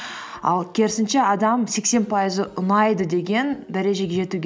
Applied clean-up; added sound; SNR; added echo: none; none; none; none.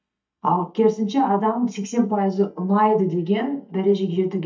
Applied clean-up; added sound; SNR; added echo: neural mask model DeepFilterNet 3.